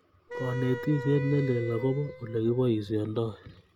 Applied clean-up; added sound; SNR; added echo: none; Wind instrument, woodwind instrument; 11 dB; none.